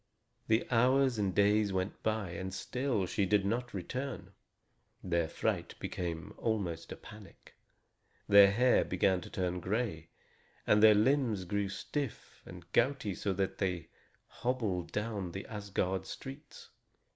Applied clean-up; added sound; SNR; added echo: none; none; none; none.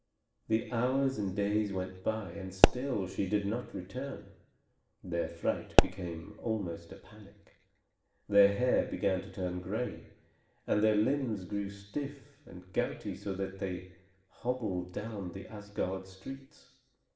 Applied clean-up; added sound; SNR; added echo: none; Explosion; -4 dB; reverberation time 0.8 s.